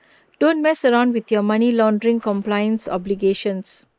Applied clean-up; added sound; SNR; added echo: neural mask model Resemble Enhance denoiser.